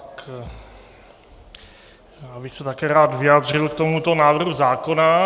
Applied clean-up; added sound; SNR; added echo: none; none; none; none.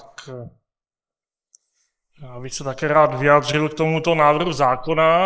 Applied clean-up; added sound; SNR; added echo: neural mask model Resemble Enhance denoiser.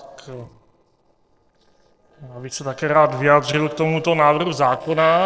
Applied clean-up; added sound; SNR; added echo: neural separator model SepFormer DNS4.